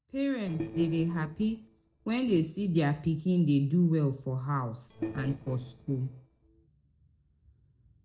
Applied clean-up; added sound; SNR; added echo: neural separator model SepFormer DNS4.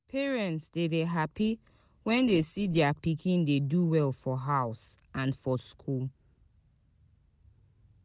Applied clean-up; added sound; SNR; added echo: none; none; none; none.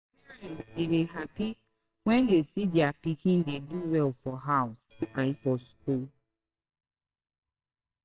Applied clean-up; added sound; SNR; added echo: neural separator model SepFormer WHAMR!.